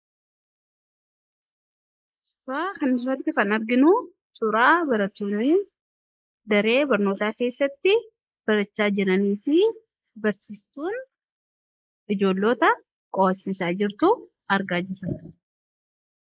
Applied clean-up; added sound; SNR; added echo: neural mask model Resemble Enhance denoiser.